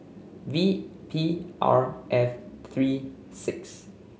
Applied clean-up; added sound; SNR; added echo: none; none; none; none.